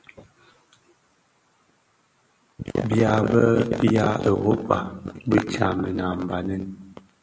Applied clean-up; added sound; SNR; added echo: none; none; none; none.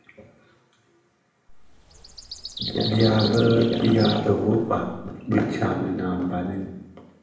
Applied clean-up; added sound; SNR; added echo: none; Bird vocalization, bird call, bird song; 11 dB; reverberation time 0.8 s.